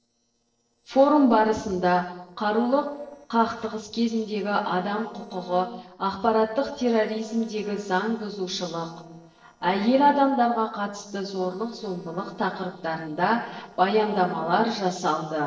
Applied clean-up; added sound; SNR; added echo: neural separator model SepFormer DNS4.